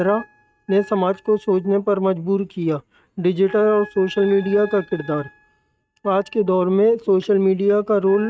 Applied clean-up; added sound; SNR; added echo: neural mask model RNNoise.